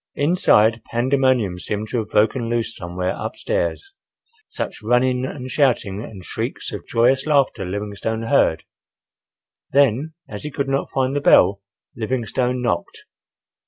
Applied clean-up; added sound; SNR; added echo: none; none; none; none.